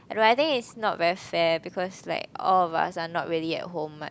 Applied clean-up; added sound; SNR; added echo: none; none; none; none.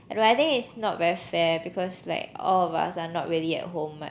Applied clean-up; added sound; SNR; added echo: none; none; none; reverberation time 0.6 s.